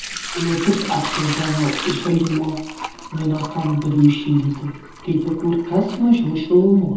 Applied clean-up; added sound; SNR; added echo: none; Sink (filling or washing) / Liquid; 12 dB; reverberation time 0.8 s.